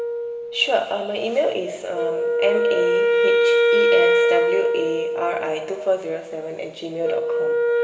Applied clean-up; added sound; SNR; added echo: none; Wind instrument, woodwind instrument; -5 dB; reverberation time 2.1 s.